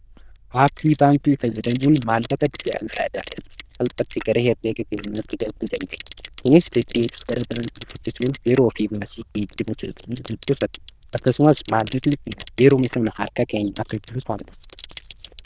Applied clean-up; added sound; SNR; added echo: neural diffusion model UNIVERSE++.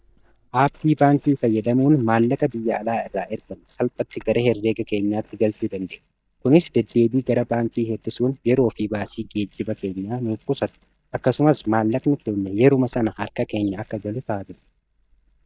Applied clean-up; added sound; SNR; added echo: neural mask model DeepFilterNet 3.